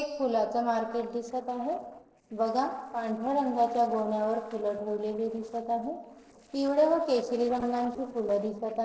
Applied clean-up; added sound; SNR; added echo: neural separator model SepFormer DNS4.